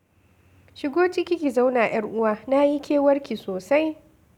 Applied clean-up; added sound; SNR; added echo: none; none; none; none.